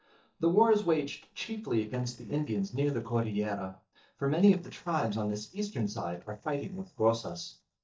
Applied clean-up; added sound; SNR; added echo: neural mask model DeepFilterNet 3.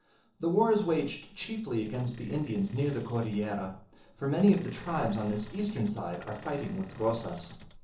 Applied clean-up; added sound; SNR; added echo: neural separator model SepFormer DNS4.